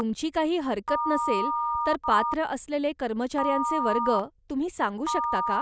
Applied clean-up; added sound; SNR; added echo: none; Telephone; 2 dB; none.